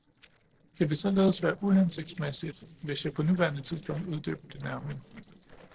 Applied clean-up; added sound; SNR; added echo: neural separator model SepFormer DNS4.